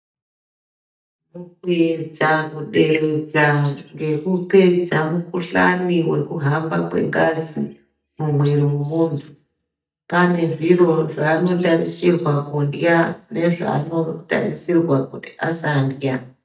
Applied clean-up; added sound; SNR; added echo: neural mask model DeepFilterNet 3.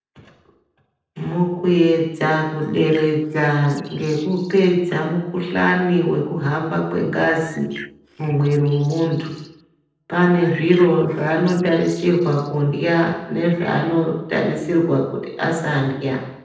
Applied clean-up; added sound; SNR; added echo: neural separator model SepFormer DNS4.